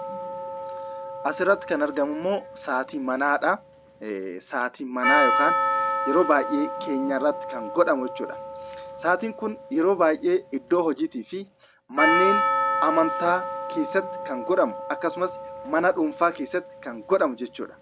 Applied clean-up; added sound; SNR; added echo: none; Percussion; 4 dB; none.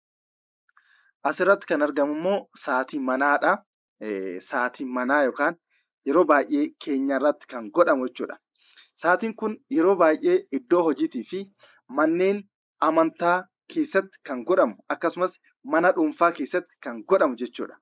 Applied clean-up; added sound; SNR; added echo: neural mask model Resemble Enhance denoiser.